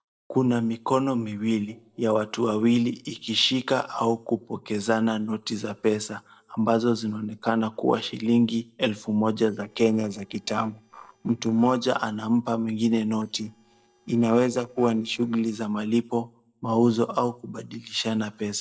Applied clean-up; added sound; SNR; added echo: neural separator model SepFormer DNS4.